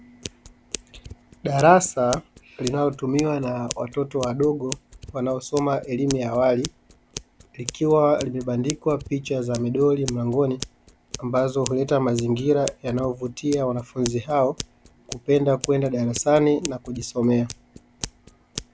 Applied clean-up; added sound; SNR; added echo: none; Scissors; 16 dB; none.